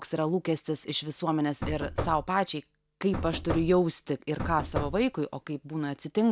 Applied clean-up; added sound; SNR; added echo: none; Knock / Wood; 6 dB; none.